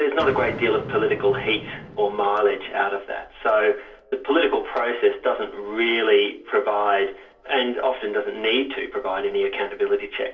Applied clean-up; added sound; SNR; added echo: none; Thunder; 19 dB; reverberation time 0.3 s.